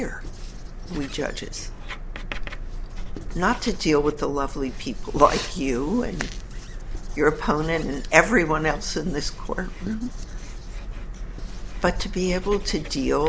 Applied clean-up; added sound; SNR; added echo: none; Writing + Squeak / Writing; 18 dB; none.